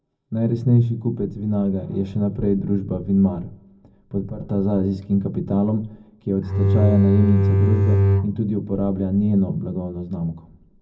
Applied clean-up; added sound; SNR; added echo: none; Bowed string instrument; -4 dB; reverberation time 0.4 s.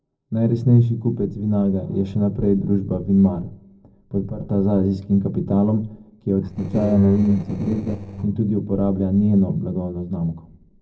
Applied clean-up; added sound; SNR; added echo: neural separator model SepFormer DNS4.